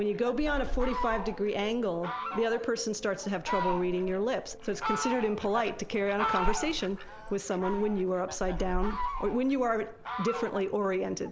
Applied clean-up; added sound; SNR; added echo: none; Fowl; 5 dB; none.